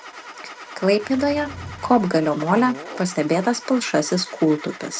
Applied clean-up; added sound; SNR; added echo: none; Engine starting / Car + Fart / Drawer open or close; 15 dB; none.